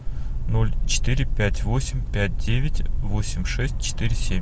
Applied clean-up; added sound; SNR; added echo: none; none; none; none.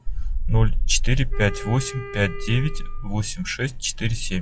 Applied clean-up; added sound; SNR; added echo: classical method log-MMSE.